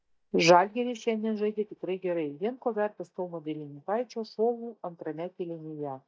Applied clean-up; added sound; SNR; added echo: neural mask model DeepFilterNet 3.